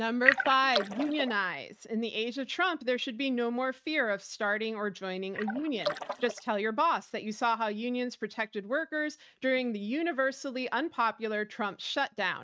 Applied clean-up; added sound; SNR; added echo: neural mask model RNNoise.